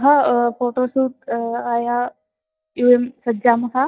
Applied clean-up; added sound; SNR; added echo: neural mask model DeepFilterNet 3.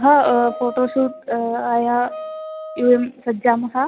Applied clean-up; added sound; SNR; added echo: none; Wind instrument, woodwind instrument; 14 dB; none.